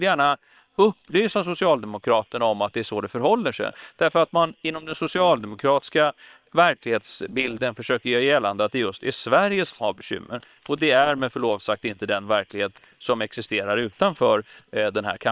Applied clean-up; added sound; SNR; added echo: neural separator model SepFormer WHAM!.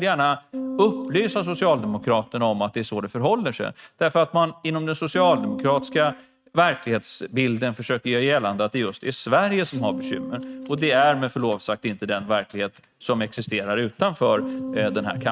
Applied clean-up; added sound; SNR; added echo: neural mask model RNNoise.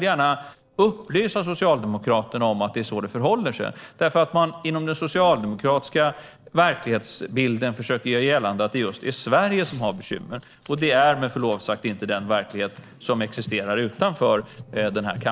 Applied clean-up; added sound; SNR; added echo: neural separator model SepFormer DNS4.